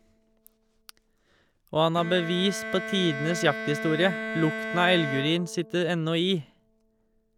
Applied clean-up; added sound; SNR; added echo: none; Bowed string instrument; 9 dB; none.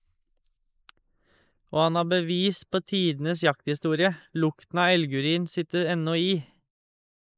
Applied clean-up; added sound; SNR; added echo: neural mask model Resemble Enhance denoiser.